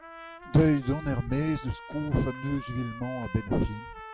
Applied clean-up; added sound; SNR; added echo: none; Trumpet; 15 dB; none.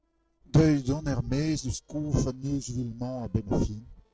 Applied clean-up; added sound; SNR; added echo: neural separator model SepFormer DNS4.